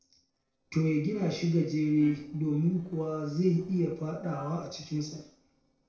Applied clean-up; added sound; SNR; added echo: neural separator model SepFormer DNS4.